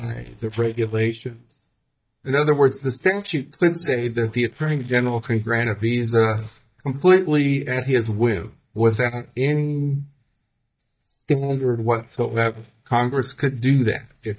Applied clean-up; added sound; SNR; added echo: neural mask model DeepFilterNet 3.